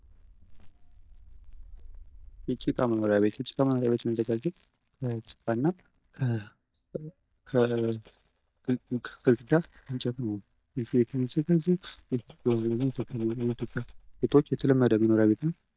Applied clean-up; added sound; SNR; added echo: neural mask model DeepFilterNet 3.